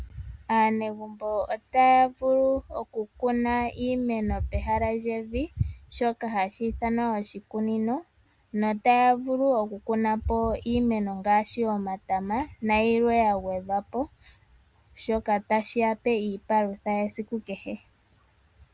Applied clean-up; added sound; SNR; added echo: none; none; none; none.